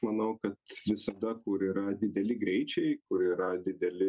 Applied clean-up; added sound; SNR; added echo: neural mask model DeepFilterNet 3.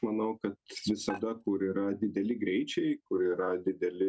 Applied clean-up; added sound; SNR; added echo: none; Dishes, pots, and pans; 17 dB; none.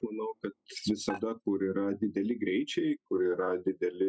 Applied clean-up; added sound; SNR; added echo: classical method spectral subtraction.